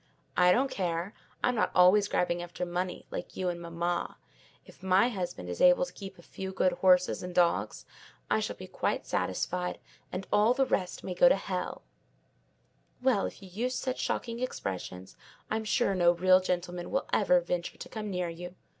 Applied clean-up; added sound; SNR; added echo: none; none; none; none.